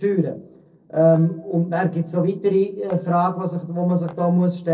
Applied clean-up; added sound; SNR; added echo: neural separator model SepFormer DNS4.